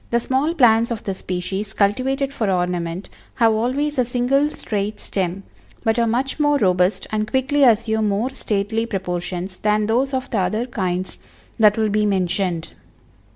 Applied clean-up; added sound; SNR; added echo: none; none; none; none.